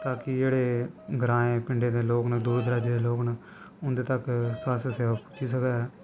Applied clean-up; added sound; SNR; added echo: none; Bird vocalization, bird call, bird song; 20 dB; none.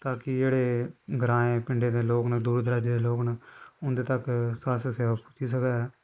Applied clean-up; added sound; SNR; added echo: neural mask model Resemble Enhance denoiser.